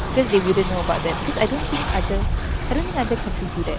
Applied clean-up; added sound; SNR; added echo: none; Train; 1 dB; none.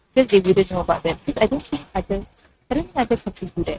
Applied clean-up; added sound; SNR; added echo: neural mask model RNNoise.